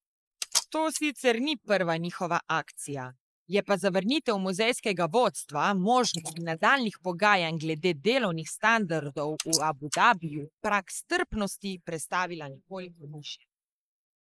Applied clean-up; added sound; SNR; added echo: neural mask model Resemble Enhance denoiser.